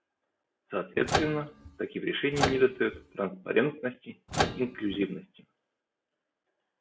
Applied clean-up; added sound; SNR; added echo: none; Microwave oven; 1 dB; none.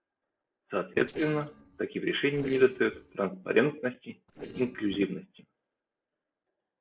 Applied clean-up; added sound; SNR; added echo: neural separator model SepFormer DNS4.